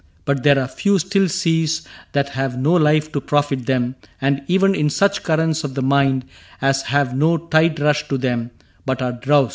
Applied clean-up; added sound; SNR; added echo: none; none; none; none.